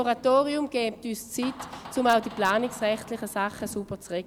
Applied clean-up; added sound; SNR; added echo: none; Door; 17 dB; none.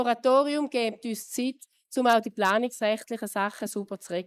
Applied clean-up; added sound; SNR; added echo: neural mask model Resemble Enhance denoiser.